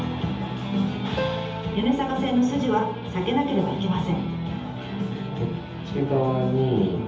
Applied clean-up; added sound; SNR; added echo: none; Piano; 14 dB; reverberation time 0.8 s.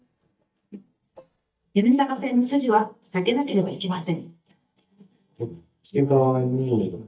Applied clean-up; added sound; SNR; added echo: neural mask model DeepFilterNet 3.